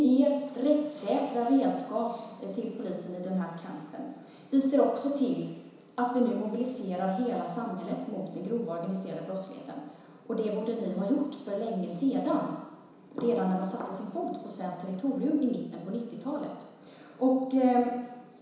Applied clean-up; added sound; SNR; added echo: none; none; none; reverberation time 1.0 s.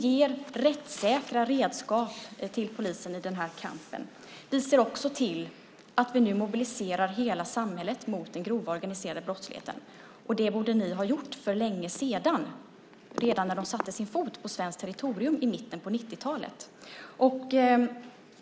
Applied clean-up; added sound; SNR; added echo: none; none; none; none.